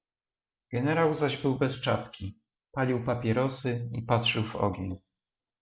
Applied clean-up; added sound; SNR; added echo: none; none; none; none.